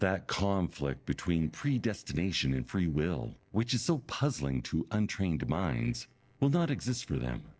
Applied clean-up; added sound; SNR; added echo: neural separator model SepFormer DNS4.